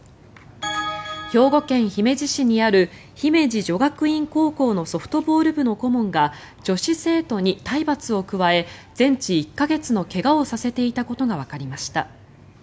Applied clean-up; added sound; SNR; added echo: none; none; none; none.